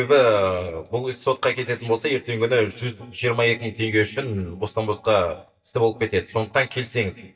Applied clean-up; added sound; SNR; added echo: neural mask model DeepFilterNet 3.